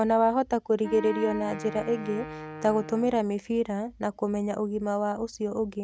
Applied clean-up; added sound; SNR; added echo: none; Wind instrument, woodwind instrument; 11 dB; none.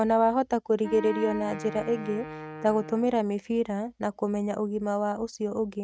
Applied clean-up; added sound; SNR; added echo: neural mask model RNNoise.